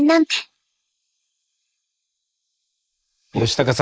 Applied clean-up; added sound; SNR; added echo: neural mask model Resemble Enhance denoiser.